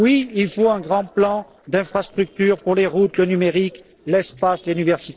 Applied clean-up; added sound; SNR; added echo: neural separator model SepFormer DNS4.